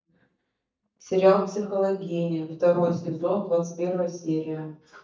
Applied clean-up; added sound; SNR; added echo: neural mask model DeepFilterNet 3.